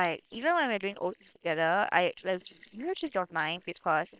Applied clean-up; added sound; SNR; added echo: neural separator model SepFormer WHAM!.